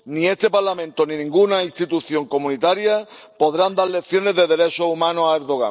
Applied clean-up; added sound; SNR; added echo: neural separator model SepFormer DNS4.